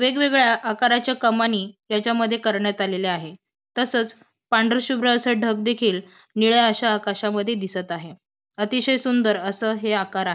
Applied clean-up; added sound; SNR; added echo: none; none; none; none.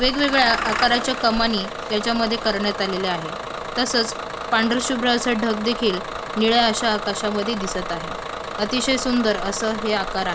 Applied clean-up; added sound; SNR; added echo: none; Engine starting / Bus; 7 dB; none.